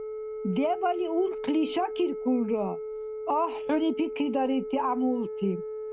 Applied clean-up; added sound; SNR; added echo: none; Telephone; 7 dB; none.